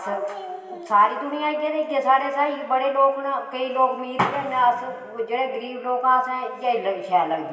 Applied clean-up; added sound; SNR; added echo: none; none; none; reverberation time 2.5 s.